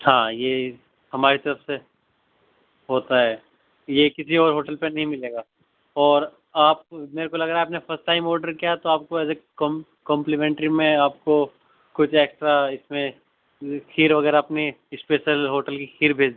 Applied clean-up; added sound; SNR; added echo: none; none; none; none.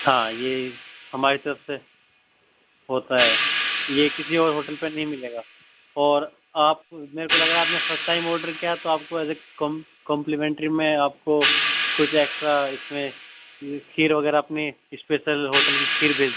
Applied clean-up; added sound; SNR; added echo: none; Hi-hat; 0 dB; none.